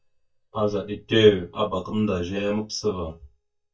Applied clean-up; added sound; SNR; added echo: neural mask model DeepFilterNet 3.